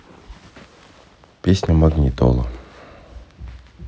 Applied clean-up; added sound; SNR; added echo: none; none; none; none.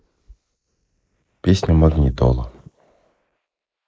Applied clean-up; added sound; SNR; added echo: neural mask model Resemble Enhance denoiser.